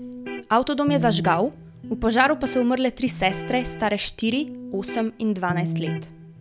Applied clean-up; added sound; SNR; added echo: none; Electric guitar; 8 dB; none.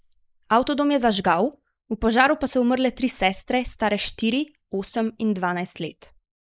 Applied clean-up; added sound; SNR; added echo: neural mask model Resemble Enhance denoiser.